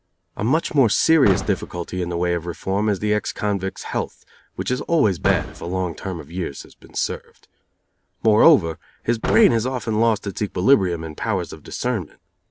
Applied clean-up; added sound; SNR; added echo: none; Slam / Car; 14 dB; none.